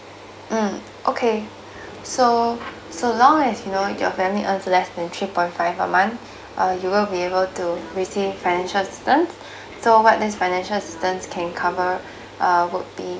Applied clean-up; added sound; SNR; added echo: none; Subway, metro, underground; 18 dB; none.